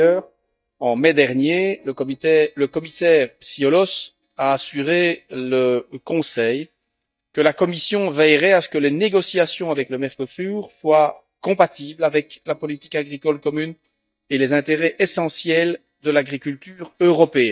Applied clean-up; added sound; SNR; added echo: neural mask model DeepFilterNet 3.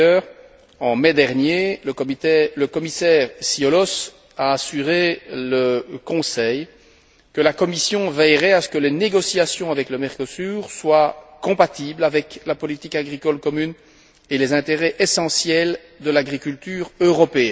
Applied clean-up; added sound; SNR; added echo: none; none; none; none.